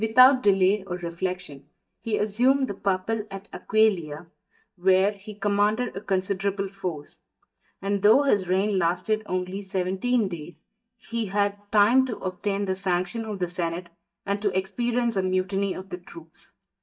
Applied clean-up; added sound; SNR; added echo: neural mask model DeepFilterNet 3.